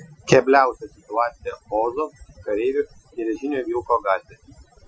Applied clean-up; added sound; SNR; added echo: classical method Wiener filter.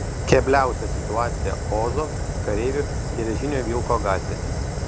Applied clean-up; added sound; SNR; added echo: none; Fire; 1 dB; none.